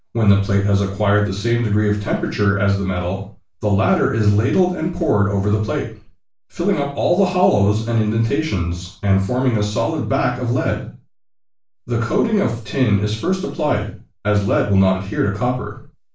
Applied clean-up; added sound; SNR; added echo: none; none; none; reverberation time 0.3 s.